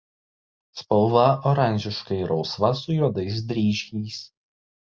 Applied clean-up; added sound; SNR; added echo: none; none; none; none.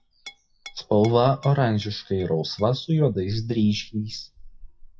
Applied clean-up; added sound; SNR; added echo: classical method WPE with log-MMSE.